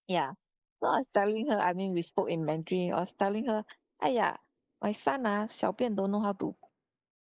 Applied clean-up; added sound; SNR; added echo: neural mask model Resemble Enhance denoiser.